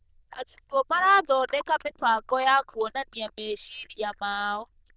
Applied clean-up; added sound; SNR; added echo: neural diffusion model UNIVERSE++.